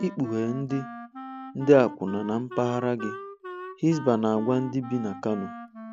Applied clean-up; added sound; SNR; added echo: none; Wind instrument, woodwind instrument; 13 dB; none.